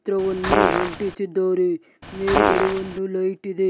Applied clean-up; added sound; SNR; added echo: none; Fart; -1 dB; none.